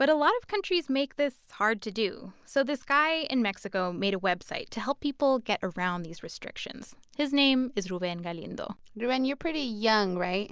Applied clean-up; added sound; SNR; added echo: none; none; none; none.